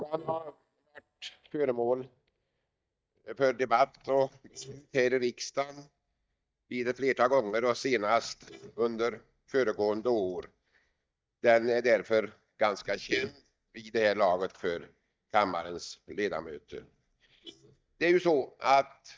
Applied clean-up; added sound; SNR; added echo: neural mask model DeepFilterNet 3.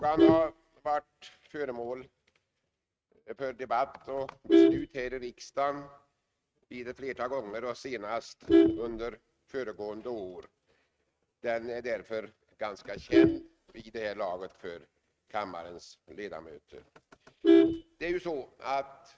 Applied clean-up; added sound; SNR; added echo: neural mask model RNNoise.